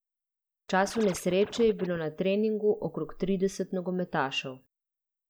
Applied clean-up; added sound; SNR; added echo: none; Scratching (performance technique); 15 dB; none.